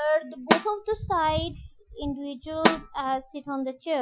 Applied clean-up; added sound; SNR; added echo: classical method Wiener filter.